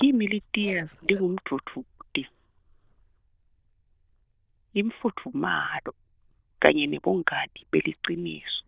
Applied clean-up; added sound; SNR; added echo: neural diffusion model UNIVERSE++.